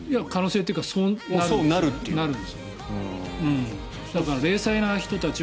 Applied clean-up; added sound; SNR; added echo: none; none; none; none.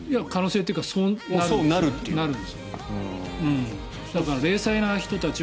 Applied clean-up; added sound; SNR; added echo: none; Walk, footsteps; 17 dB; none.